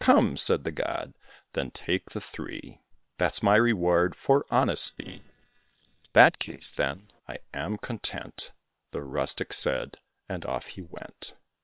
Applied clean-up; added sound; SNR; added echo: neural separator model SepFormer WHAM!.